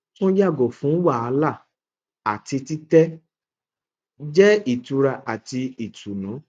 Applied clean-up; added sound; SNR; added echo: none; none; none; none.